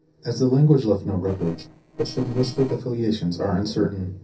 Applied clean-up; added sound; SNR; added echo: neural separator model SepFormer DNS4.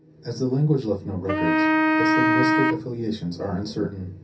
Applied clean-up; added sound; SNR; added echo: none; Wind instrument, woodwind instrument; -4 dB; reverberation time 0.3 s.